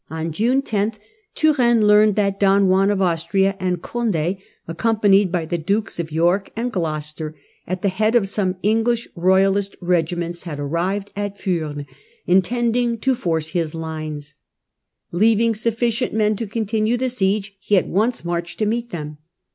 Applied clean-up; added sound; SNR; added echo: none; none; none; none.